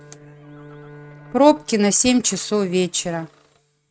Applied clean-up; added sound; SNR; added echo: neural mask model RNNoise.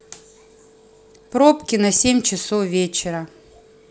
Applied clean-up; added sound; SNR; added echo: none; none; none; none.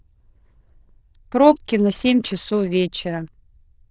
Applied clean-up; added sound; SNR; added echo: neural diffusion model UNIVERSE++.